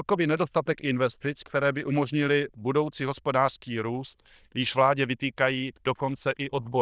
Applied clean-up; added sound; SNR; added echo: neural diffusion model UNIVERSE++.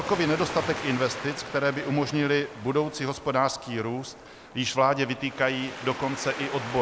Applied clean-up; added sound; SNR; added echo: none; Waves, surf; 11 dB; none.